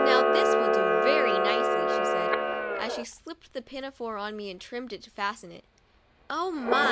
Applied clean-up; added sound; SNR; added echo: none; Camera; -5 dB; none.